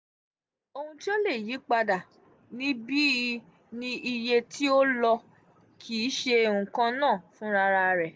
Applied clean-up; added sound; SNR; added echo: none; none; none; none.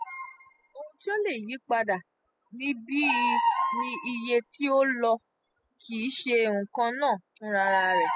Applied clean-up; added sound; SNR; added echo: classical method spectral subtraction.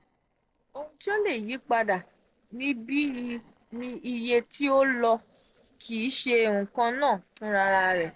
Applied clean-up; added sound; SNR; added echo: neural separator model SepFormer DNS4.